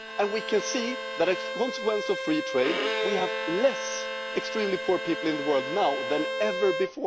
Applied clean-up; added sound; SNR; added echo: none; Bowed string instrument + Bowed string instrument; 4 dB; none.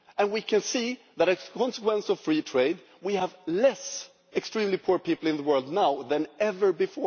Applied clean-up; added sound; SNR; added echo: none; none; none; none.